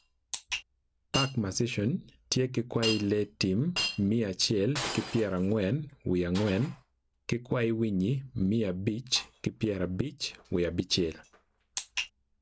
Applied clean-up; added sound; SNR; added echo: none; Shatter; 12 dB; none.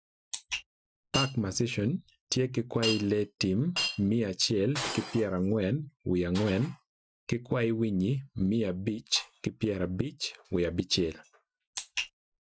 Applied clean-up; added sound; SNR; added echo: classical method Wiener filter.